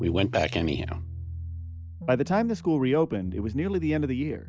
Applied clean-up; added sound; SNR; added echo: none; none; none; none.